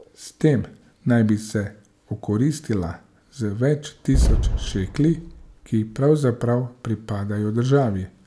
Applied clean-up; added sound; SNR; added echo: none; Boom; 1 dB; none.